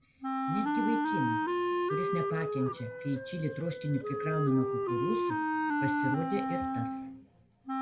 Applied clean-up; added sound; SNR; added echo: none; Wind instrument, woodwind instrument; -3 dB; reverberation time 1.9 s.